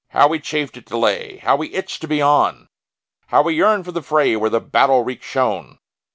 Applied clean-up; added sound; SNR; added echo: none; none; none; none.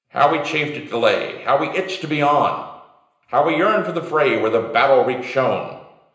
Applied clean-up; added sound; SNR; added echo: none; none; none; reverberation time 0.9 s.